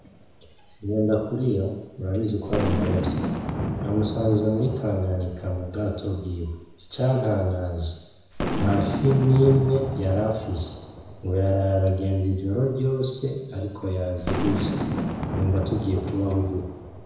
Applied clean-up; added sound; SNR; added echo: none; Boom; 7 dB; reverberation time 1.0 s.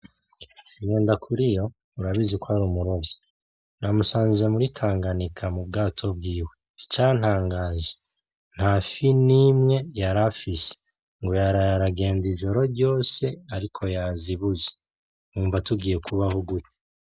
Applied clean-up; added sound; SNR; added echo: none; none; none; none.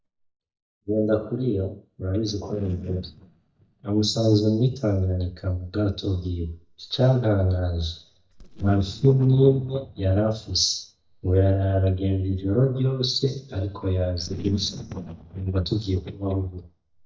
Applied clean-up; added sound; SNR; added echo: neural mask model DeepFilterNet 3.